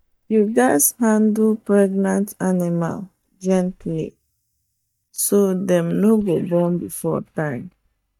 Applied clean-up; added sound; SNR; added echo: neural mask model DeepFilterNet 3.